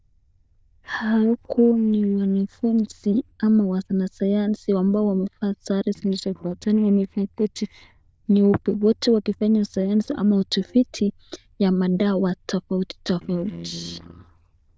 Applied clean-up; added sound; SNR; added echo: neural diffusion model UNIVERSE++.